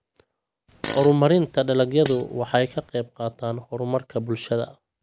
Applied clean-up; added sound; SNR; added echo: none; Fart; 10 dB; none.